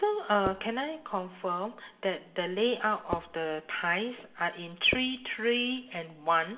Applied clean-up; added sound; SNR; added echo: none; Percussion; 8 dB; reverberation time 0.6 s.